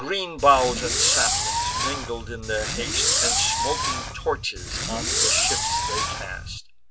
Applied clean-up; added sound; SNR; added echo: none; Fireworks; -3 dB; none.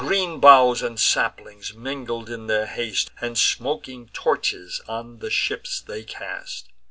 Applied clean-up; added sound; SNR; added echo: none; none; none; none.